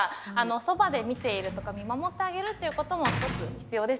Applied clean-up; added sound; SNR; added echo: none; Sliding door / Slam; 8 dB; none.